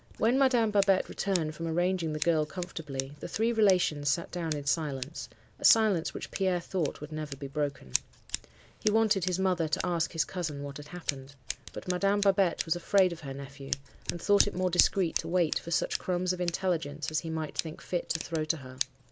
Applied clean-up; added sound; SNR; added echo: none; Scissors; 11 dB; none.